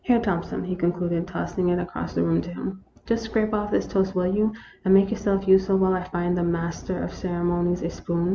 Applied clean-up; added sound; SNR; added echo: none; none; none; none.